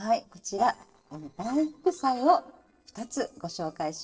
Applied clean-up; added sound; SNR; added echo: neural separator model SepFormer DNS4.